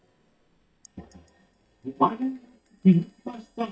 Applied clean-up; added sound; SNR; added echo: neural mask model DeepFilterNet 3.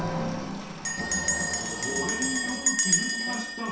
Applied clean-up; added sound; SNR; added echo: none; Bell; -4 dB; reverberation time 0.7 s.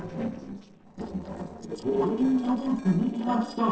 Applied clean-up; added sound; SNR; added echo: neural separator model SepFormer DNS4.